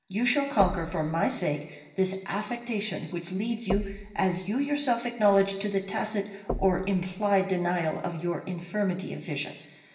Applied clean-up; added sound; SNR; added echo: none; Knock; 12 dB; reverberation time 1.1 s.